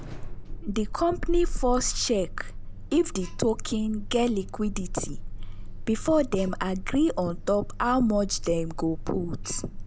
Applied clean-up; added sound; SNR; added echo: none; Alarm; 5 dB; none.